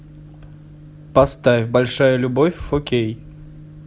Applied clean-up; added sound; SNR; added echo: none; none; none; none.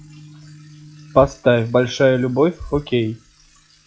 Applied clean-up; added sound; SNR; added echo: classical method log-MMSE.